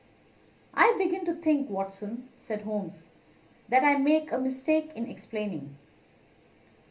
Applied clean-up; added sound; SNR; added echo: none; none; none; reverberation time 0.3 s.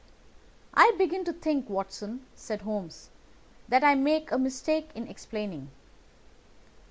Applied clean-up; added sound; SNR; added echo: none; none; none; none.